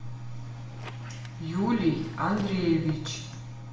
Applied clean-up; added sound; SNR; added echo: none; Squeak; 19 dB; reverberation time 0.8 s.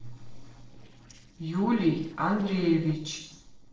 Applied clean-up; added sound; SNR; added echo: neural separator model SepFormer DNS4.